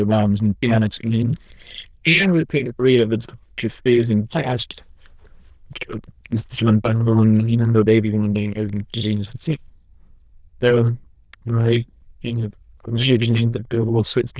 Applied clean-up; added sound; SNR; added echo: neural diffusion model UNIVERSE++.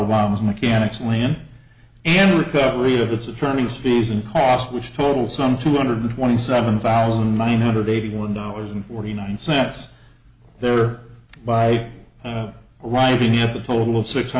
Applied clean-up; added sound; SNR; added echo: none; none; none; none.